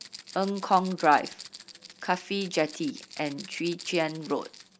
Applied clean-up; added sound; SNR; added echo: none; Rattle (instrument); 17 dB; none.